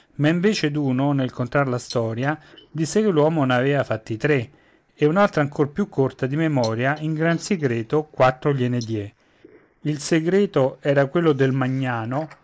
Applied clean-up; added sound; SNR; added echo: neural mask model Resemble Enhance denoiser.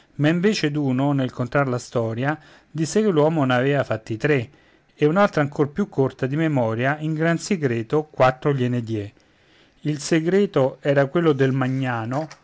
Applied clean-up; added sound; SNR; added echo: none; none; none; none.